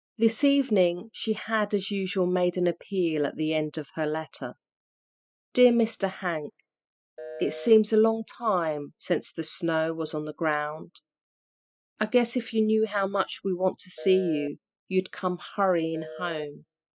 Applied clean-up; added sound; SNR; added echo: classical method spectral subtraction.